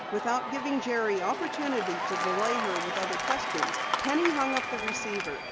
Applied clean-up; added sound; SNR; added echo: none; Applause / Crowd / Cheering; 0 dB; none.